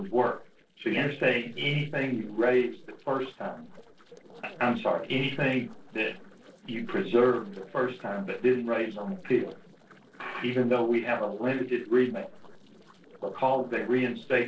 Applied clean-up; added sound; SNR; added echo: neural separator model SepFormer DNS4.